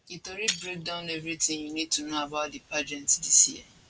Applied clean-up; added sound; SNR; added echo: none; Shatter; 10 dB; none.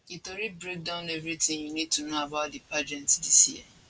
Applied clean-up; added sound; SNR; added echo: none; none; none; none.